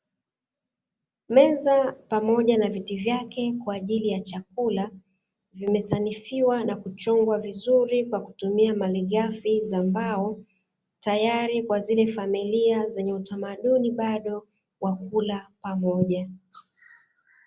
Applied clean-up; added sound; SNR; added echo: none; none; none; none.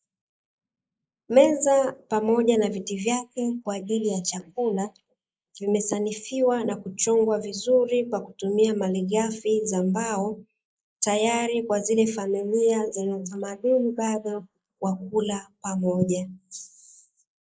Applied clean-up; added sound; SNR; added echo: neural mask model Resemble Enhance denoiser.